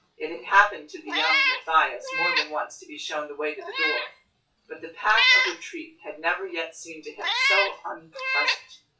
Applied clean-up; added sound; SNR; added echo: classical method WPE with log-MMSE.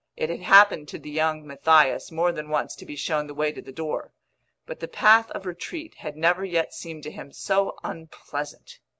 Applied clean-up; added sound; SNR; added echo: none; none; none; none.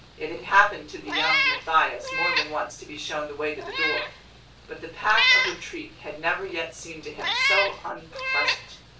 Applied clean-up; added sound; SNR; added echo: none; Meow; 0 dB; reverberation time 0.2 s.